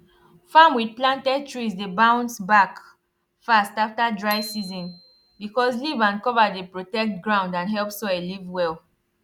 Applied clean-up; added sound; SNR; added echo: none; Bicycle bell; 18 dB; none.